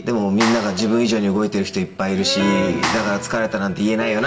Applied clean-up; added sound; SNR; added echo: none; Clapping; 9 dB; reverberation time 0.6 s.